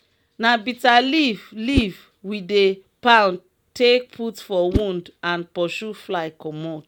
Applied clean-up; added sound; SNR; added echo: none; Whoosh, swoosh, swish; 10 dB; none.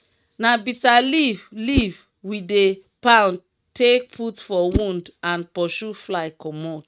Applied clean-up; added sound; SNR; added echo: neural mask model RNNoise.